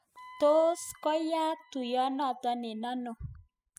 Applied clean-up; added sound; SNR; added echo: classical method spectral subtraction.